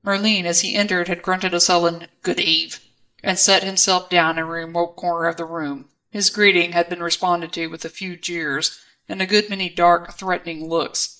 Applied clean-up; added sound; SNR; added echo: neural mask model DeepFilterNet 3.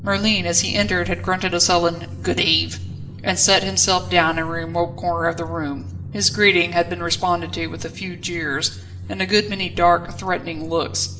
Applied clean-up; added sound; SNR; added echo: none; Drum; 12 dB; reverberation time 0.6 s.